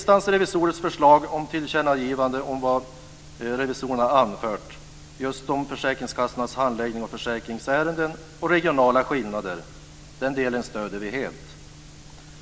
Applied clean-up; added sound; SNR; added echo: none; none; none; none.